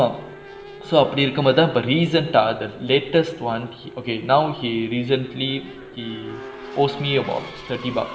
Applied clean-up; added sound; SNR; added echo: none; Race car, auto racing / Accelerating, revving, vroom; 17 dB; reverberation time 1.5 s.